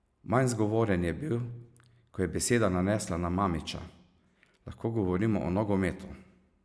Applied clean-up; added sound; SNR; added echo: none; none; none; none.